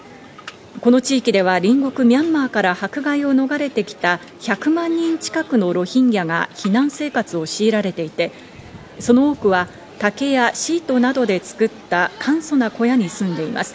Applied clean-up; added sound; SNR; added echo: none; none; none; none.